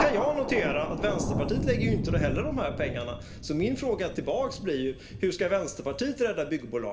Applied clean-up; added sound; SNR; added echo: none; Thunder; 4 dB; reverberation time 1.5 s.